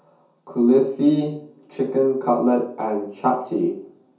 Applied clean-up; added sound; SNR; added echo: none; none; none; reverberation time 0.6 s.